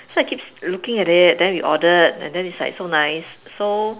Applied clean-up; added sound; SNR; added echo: none; none; none; none.